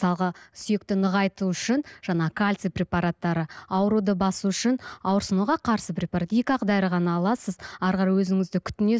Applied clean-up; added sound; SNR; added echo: none; none; none; none.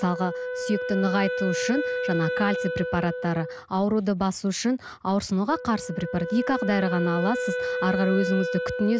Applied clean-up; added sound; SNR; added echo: none; Wind instrument, woodwind instrument; 5 dB; none.